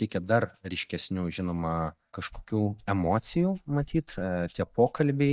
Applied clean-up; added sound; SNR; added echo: neural mask model DeepFilterNet 3.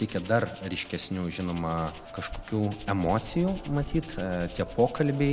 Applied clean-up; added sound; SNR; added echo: none; Bird vocalization, bird call, bird song + Rattle (instrument); 14 dB; none.